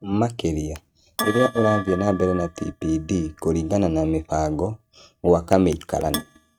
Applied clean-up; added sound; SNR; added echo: neural mask model RNNoise.